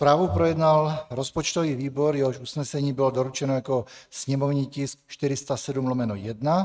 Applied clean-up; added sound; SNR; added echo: neural mask model RNNoise.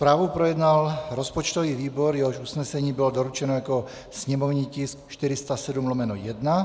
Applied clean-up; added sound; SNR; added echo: none; none; none; none.